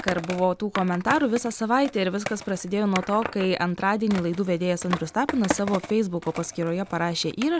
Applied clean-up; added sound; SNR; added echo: none; Skateboard; 11 dB; none.